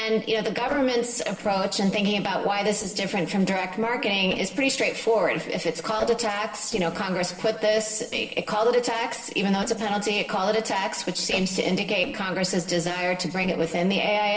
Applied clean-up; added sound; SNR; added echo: neural separator model SepFormer DNS4.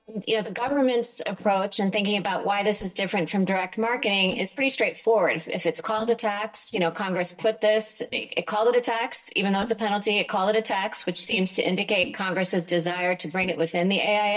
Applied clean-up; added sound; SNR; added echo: neural mask model DeepFilterNet 3.